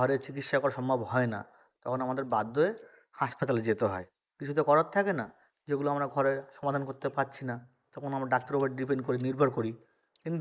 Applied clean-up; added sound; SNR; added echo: neural mask model Resemble Enhance denoiser.